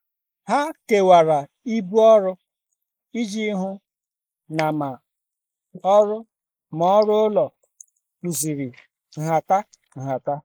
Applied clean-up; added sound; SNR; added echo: neural mask model Resemble Enhance denoiser.